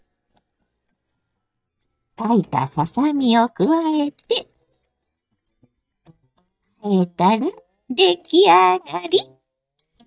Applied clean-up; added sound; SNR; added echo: neural mask model DeepFilterNet 3.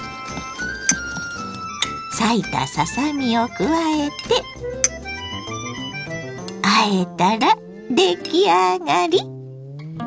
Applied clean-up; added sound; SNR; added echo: none; Chink, clink; 10 dB; none.